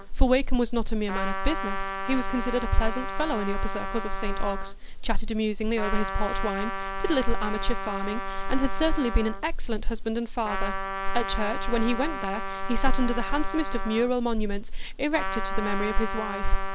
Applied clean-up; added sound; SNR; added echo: none; Trumpet; 11 dB; none.